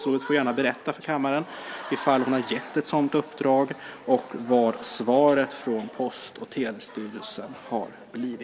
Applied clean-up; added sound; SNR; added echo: none; Applause / Crowd; 17 dB; none.